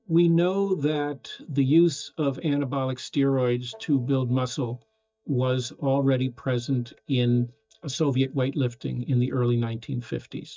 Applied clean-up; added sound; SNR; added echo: neural mask model DeepFilterNet 3.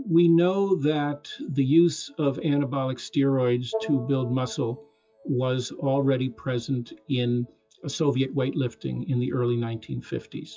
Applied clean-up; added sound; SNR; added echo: classical method WPE with log-MMSE.